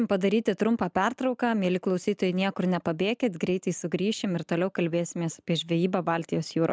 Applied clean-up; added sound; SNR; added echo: none; none; none; none.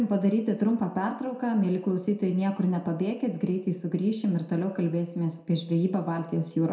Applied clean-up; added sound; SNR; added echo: none; none; none; reverberation time 0.6 s.